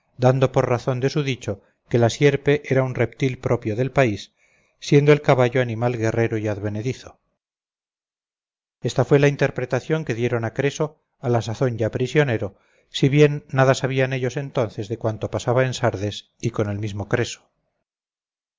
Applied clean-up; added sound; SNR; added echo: none; none; none; none.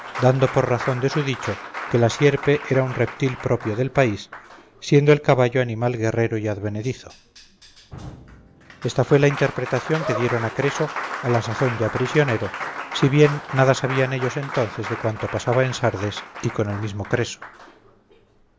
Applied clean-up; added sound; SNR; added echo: none; Applause; 12 dB; none.